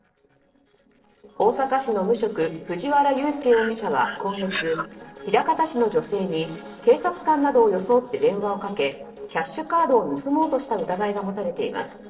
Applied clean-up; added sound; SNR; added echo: neural separator model SepFormer DNS4.